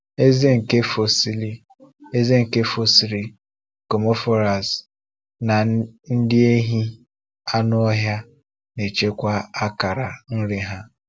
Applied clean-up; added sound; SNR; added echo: none; none; none; none.